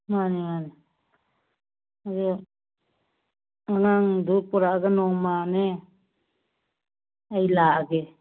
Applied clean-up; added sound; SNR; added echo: none; none; none; none.